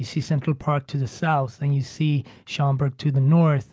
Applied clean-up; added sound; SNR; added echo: none; none; none; none.